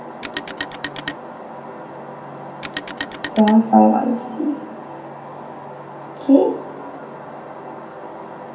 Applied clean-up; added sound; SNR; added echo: none; Telephone; 12 dB; reverberation time 0.5 s.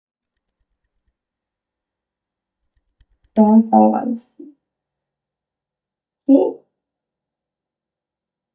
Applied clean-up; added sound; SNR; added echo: neural mask model DeepFilterNet 3.